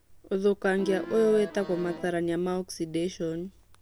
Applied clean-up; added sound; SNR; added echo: none; Accordion; 10 dB; none.